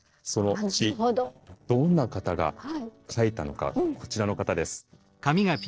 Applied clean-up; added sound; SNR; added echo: neural separator model SepFormer DNS4.